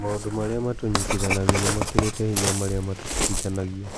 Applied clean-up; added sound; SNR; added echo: none; Waves, surf + Writing; 0 dB; none.